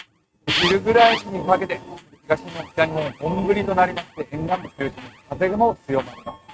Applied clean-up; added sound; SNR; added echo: neural mask model RNNoise.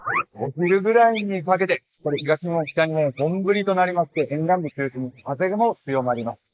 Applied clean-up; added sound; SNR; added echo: neural mask model Resemble Enhance denoiser.